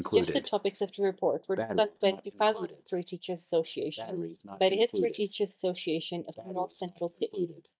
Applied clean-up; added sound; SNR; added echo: neural mask model DeepFilterNet 3.